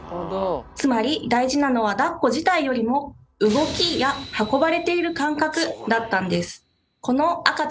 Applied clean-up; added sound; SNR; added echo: none; none; none; none.